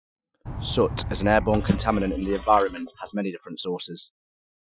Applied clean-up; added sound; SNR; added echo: classical method Wiener filter.